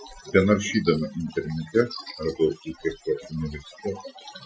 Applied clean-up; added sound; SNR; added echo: classical method Wiener filter.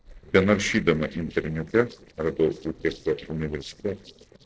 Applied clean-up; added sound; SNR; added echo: neural separator model SepFormer DNS4.